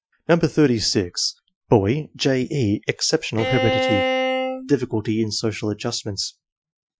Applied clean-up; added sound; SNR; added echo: classical method Wiener filter.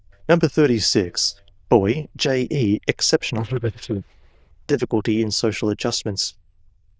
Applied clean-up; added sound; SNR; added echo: neural diffusion model UNIVERSE++.